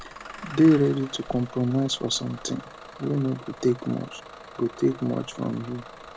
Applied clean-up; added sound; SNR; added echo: none; Engine starting / Bus; 16 dB; none.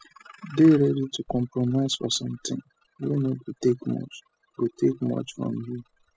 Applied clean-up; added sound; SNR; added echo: classical method spectral subtraction.